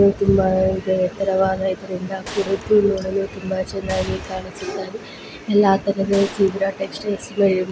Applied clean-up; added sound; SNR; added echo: none; Gunshot, gunfire; 17 dB; none.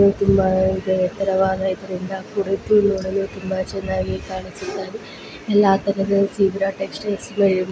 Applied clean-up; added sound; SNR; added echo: none; none; none; none.